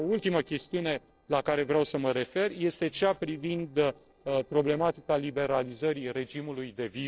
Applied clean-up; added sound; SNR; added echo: neural separator model SepFormer DNS4.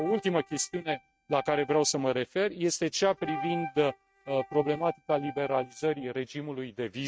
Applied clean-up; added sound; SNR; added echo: neural mask model RNNoise.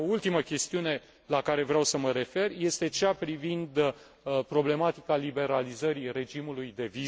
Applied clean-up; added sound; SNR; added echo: none; none; none; none.